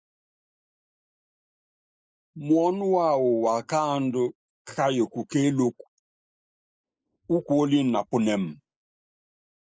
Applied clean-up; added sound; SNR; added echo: neural mask model Resemble Enhance denoiser.